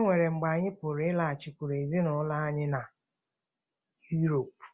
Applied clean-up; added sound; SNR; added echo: none; none; none; none.